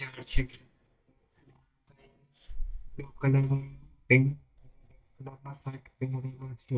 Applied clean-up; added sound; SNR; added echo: neural mask model DeepFilterNet 3.